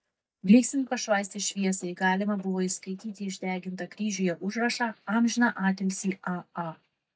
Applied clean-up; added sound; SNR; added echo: neural mask model DeepFilterNet 3.